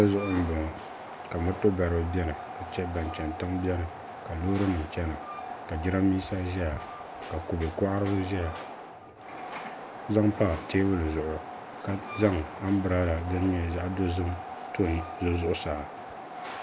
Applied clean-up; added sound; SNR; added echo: none; Train; 10 dB; none.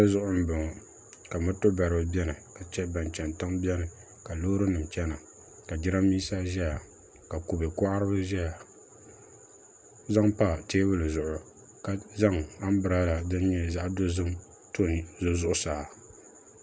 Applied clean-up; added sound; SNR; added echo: none; none; none; none.